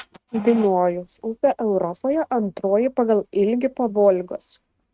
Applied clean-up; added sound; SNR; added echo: neural mask model RNNoise.